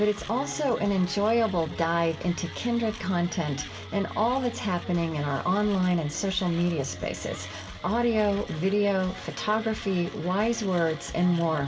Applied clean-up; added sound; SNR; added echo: none; Mechanisms; 18 dB; reverberation time 0.7 s.